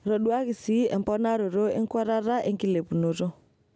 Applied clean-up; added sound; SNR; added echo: none; none; none; none.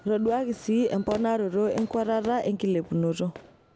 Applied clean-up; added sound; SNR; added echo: none; Fireworks; 19 dB; none.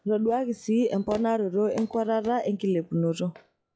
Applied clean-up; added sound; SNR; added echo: classical method log-MMSE.